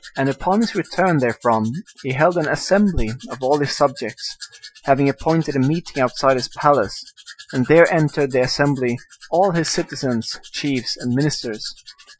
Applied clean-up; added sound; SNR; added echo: classical method Wiener filter.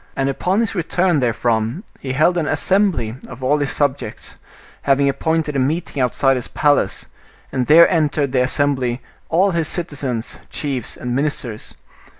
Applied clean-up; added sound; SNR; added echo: none; none; none; none.